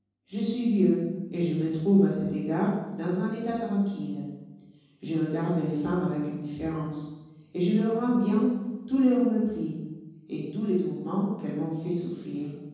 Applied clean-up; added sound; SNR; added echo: none; none; none; reverberation time 1.3 s.